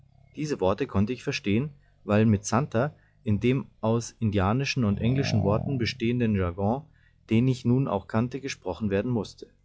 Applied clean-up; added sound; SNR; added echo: classical method log-MMSE.